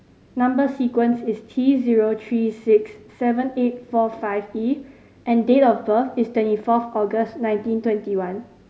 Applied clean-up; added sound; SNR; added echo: none; none; none; none.